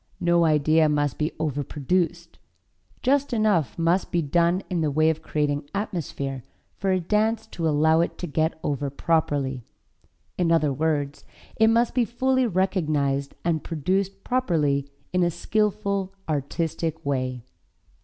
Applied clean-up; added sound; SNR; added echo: none; none; none; none.